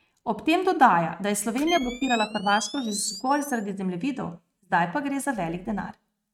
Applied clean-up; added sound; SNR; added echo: neural mask model RNNoise.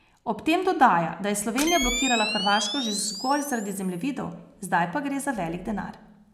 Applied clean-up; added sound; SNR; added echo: none; Camera; 6 dB; none.